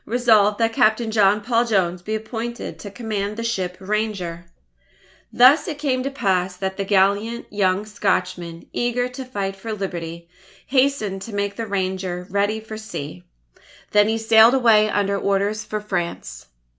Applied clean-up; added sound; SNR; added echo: none; none; none; none.